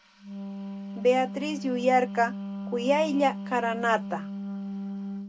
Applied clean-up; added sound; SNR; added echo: none; Wind instrument, woodwind instrument; 8 dB; none.